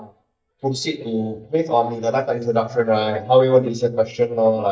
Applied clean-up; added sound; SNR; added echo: neural mask model DeepFilterNet 3.